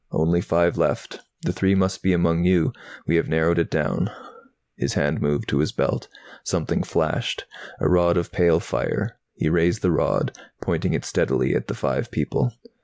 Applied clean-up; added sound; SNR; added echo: none; none; none; none.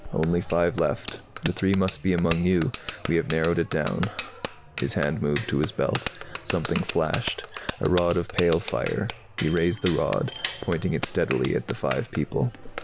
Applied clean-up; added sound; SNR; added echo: none; Bicycle bell; -1 dB; none.